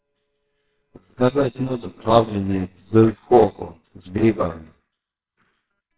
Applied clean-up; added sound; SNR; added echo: neural separator model SepFormer WHAMR!.